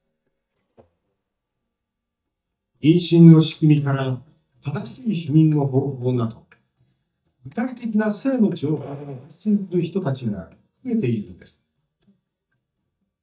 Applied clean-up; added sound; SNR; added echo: neural mask model DeepFilterNet 3.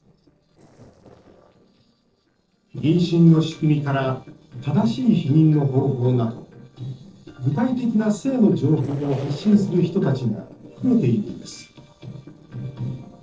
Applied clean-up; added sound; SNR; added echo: neural separator model SepFormer DNS4.